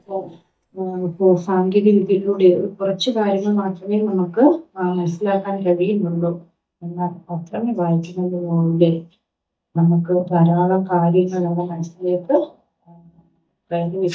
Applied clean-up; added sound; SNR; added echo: neural mask model DeepFilterNet 3.